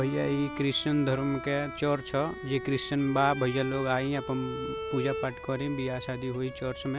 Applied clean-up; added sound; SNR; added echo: none; Bowed string instrument; 10 dB; none.